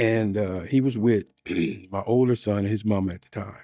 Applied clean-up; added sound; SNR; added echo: neural mask model DeepFilterNet 3.